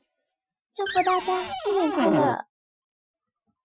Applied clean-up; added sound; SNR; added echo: classical method Wiener filter.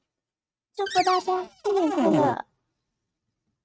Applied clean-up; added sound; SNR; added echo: neural mask model RNNoise.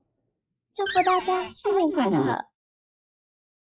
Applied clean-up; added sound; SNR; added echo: neural mask model Resemble Enhance denoiser.